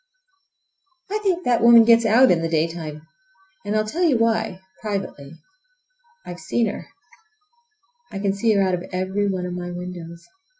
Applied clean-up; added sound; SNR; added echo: none; none; none; none.